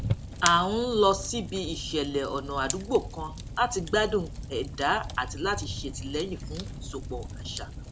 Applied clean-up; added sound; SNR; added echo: none; Fire; 7 dB; none.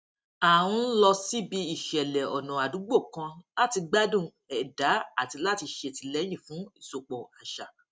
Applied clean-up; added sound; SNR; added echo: none; none; none; none.